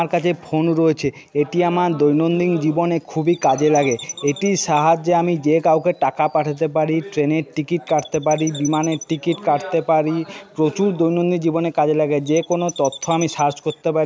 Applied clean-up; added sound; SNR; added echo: none; Chirp, tweet; 17 dB; none.